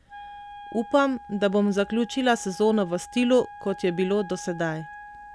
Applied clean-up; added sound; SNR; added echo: none; Wind instrument, woodwind instrument; 17 dB; none.